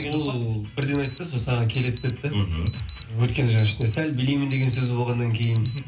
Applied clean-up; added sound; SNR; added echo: none; Alarm; 7 dB; reverberation time 0.3 s.